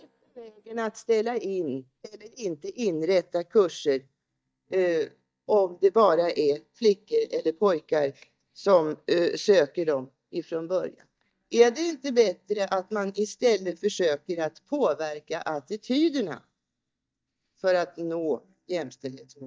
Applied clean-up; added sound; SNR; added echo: neural mask model DeepFilterNet 3.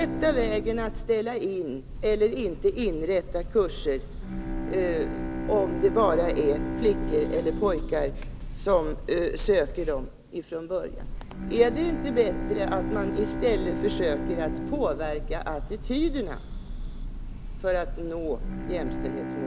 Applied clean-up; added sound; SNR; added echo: none; Bird / Breathing + Bowed string instrument; 4 dB; none.